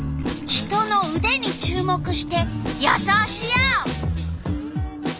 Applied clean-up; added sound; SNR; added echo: none; Sink (filling or washing); 18 dB; none.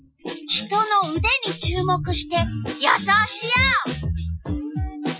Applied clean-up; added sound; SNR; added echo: classical method Wiener filter.